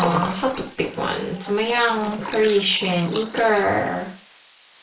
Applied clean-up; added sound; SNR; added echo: neural mask model Resemble Enhance denoiser.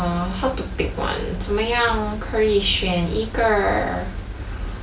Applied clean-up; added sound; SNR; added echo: none; none; none; none.